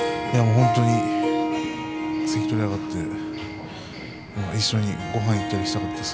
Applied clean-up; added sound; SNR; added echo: none; Harp; 2 dB; none.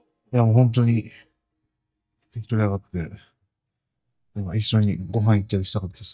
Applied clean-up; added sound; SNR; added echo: neural mask model DeepFilterNet 3.